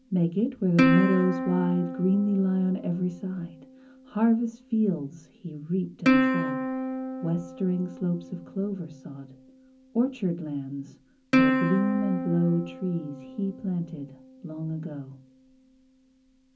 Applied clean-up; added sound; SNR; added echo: none; Plucked string instrument; 3 dB; reverberation time 0.4 s.